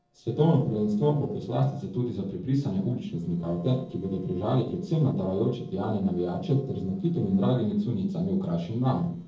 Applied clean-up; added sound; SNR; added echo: neural separator model SepFormer DNS4.